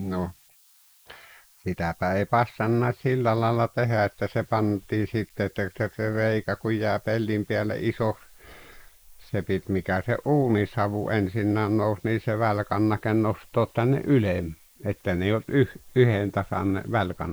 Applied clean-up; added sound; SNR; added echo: neural mask model Resemble Enhance denoiser.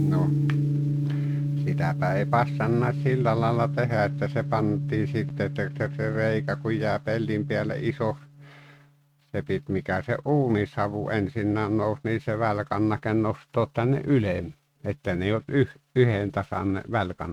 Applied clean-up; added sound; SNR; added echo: neural mask model RNNoise.